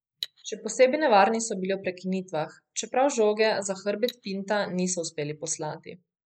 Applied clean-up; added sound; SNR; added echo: neural mask model Resemble Enhance denoiser.